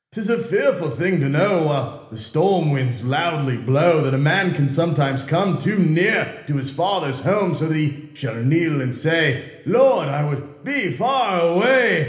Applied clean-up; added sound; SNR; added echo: none; none; none; reverberation time 1.0 s.